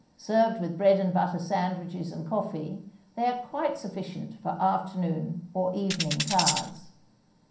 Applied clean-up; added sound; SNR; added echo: none; Tambourine; 2 dB; reverberation time 0.6 s.